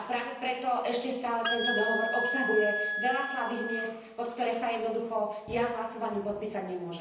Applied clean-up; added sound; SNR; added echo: none; Wind instrument, woodwind instrument; 2 dB; reverberation time 0.9 s.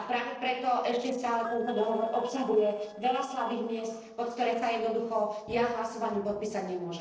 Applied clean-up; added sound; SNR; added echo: neural separator model SepFormer DNS4.